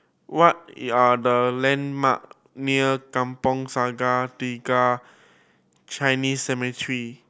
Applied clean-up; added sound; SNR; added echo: none; none; none; none.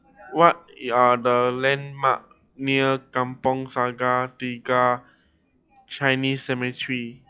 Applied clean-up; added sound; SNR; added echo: classical method log-MMSE.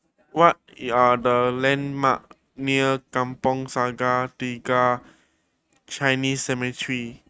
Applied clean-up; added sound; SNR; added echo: neural mask model RNNoise.